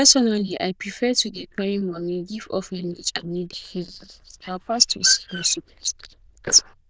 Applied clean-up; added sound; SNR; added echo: neural diffusion model UNIVERSE++.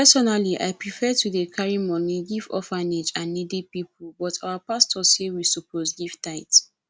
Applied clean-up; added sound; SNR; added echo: none; none; none; none.